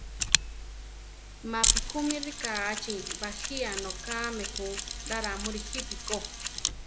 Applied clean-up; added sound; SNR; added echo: none; Mechanisms; -4 dB; none.